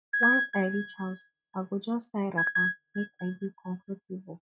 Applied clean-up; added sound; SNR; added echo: neural mask model RNNoise.